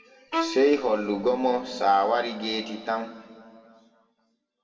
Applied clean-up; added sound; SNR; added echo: none; Bowed string instrument; 9 dB; reverberation time 1.9 s.